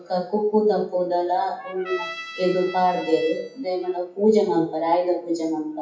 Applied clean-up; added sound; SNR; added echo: classical method WPE with log-MMSE.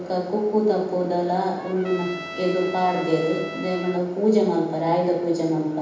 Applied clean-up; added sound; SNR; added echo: none; Trumpet; 13 dB; reverberation time 0.8 s.